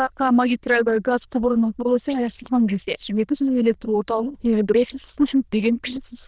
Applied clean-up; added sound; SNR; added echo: neural diffusion model UNIVERSE++.